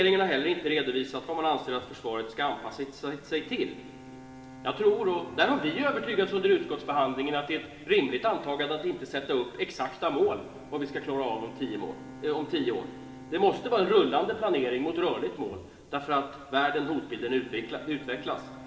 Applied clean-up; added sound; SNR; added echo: none; Bowed string instrument; 20 dB; reverberation time 2.3 s.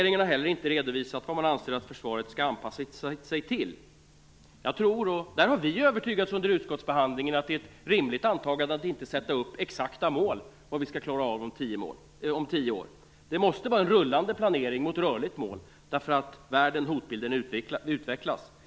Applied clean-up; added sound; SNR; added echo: none; none; none; none.